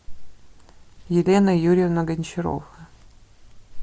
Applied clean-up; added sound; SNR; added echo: none; none; none; none.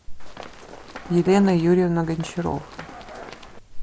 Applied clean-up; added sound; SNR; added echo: none; Run; 17 dB; none.